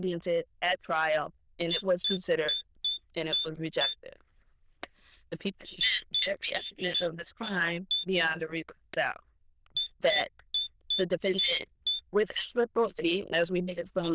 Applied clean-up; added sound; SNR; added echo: neural diffusion model UNIVERSE++.